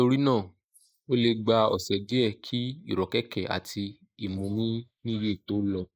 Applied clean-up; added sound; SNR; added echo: neural mask model Resemble Enhance denoiser.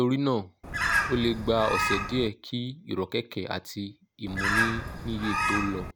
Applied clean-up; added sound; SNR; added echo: none; Bird; -1 dB; none.